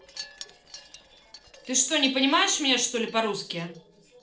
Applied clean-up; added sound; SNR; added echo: neural separator model SepFormer DNS4.